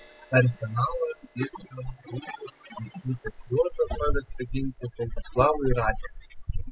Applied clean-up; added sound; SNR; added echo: classical method spectral subtraction.